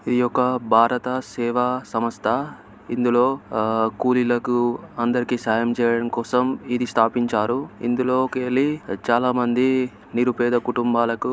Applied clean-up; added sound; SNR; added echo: none; none; none; none.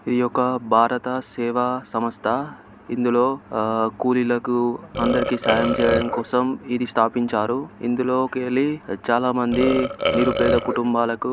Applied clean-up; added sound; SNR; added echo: none; Burping, eructation; 2 dB; none.